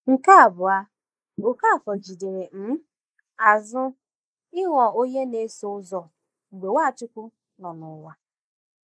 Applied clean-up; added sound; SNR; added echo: neural mask model Resemble Enhance denoiser.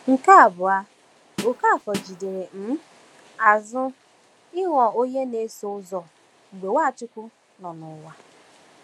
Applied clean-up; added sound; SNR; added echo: none; Snare drum; 11 dB; none.